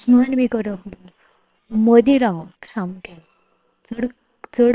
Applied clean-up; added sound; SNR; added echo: neural separator model SepFormer WHAM!.